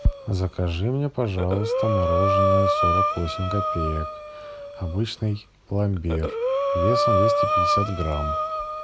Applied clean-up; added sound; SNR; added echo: none; Breathing; -1 dB; none.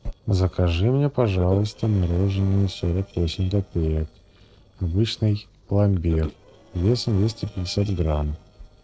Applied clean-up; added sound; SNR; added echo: neural separator model SepFormer DNS4.